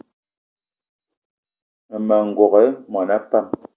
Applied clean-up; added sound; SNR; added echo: none; none; none; none.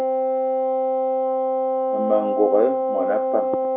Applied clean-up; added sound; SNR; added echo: none; Wind instrument, woodwind instrument; -4 dB; none.